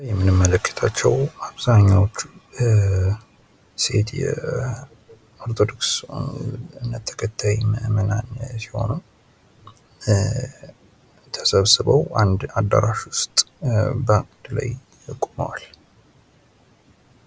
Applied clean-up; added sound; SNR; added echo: none; none; none; none.